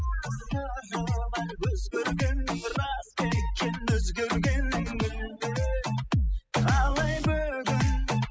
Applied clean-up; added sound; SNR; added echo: classical method spectral subtraction.